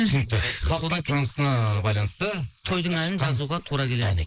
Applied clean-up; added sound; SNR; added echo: neural mask model Resemble Enhance denoiser.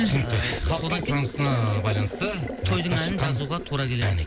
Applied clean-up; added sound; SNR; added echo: none; Water tap, faucet; 10 dB; none.